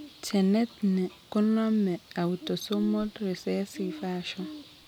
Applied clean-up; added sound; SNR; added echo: none; Bird; 17 dB; none.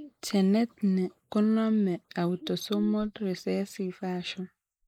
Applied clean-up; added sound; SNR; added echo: neural mask model Resemble Enhance denoiser.